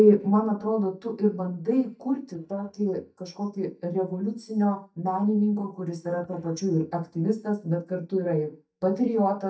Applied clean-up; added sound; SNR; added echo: neural mask model DeepFilterNet 3.